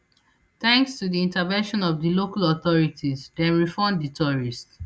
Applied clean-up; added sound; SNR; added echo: none; none; none; none.